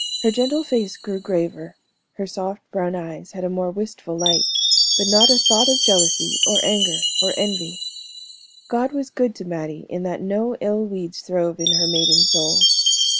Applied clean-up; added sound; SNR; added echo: none; Chime; -2 dB; none.